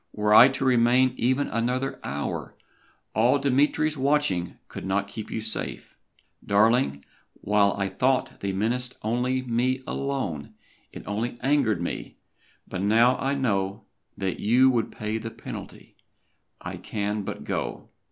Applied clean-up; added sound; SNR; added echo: none; none; none; none.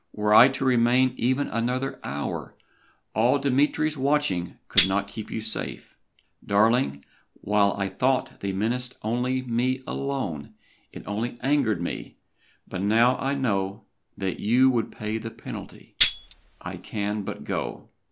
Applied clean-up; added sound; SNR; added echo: none; Tambourine; 4 dB; none.